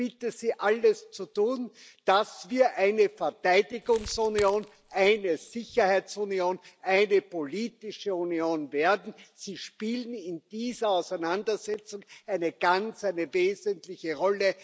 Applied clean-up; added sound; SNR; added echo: none; Crackle; 19 dB; none.